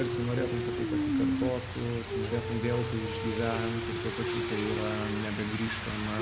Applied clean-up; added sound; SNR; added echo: none; Rain; 0 dB; none.